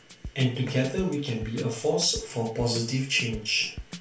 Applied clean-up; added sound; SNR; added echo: none; Drum kit; 14 dB; reverberation time 0.3 s.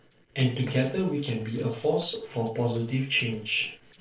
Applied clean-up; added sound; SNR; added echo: neural separator model SepFormer DNS4.